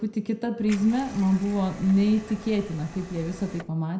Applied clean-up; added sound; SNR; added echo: none; Liquid; 17 dB; reverberation time 0.5 s.